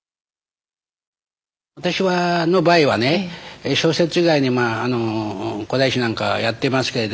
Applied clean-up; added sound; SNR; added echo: none; none; none; none.